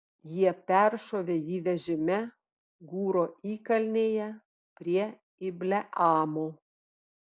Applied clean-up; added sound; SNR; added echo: none; none; none; none.